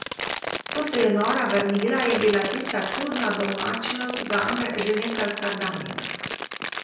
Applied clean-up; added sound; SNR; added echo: none; Crumpling, crinkling; 6 dB; reverberation time 0.9 s.